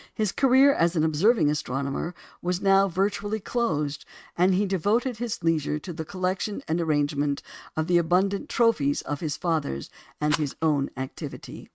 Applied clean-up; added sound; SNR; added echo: neural mask model RNNoise.